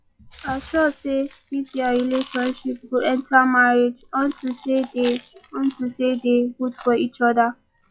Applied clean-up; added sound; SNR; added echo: classical method log-MMSE.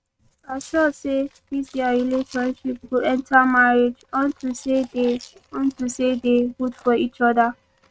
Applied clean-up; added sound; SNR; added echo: neural mask model RNNoise.